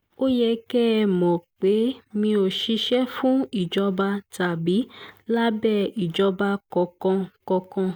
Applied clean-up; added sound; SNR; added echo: none; none; none; none.